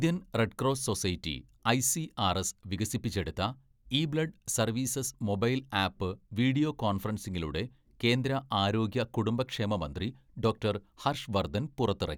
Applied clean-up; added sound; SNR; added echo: none; none; none; none.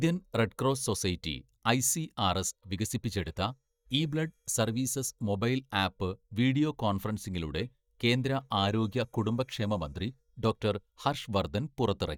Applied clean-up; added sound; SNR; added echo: neural mask model DeepFilterNet 3.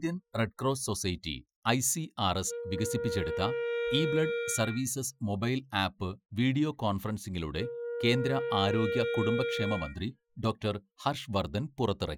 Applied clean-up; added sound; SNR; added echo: classical method Wiener filter.